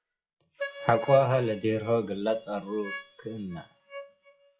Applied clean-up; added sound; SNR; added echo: classical method WPE with log-MMSE.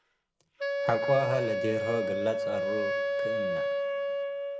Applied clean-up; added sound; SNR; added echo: none; Wind instrument, woodwind instrument; -3 dB; reverberation time 1.5 s.